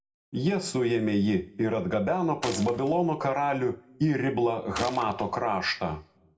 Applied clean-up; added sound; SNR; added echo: none; Gunshot, gunfire; 14 dB; reverberation time 0.3 s.